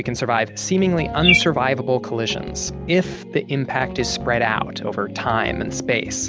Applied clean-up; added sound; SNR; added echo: none; Bird; 1 dB; none.